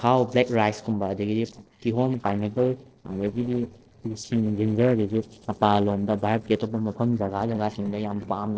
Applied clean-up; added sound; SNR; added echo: neural separator model SepFormer DNS4.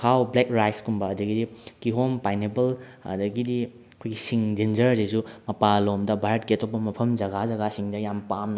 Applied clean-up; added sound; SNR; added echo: none; none; none; none.